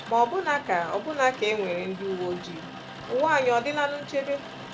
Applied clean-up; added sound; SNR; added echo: none; Rain; 13 dB; none.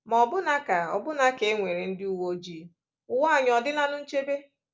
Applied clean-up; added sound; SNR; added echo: none; none; none; none.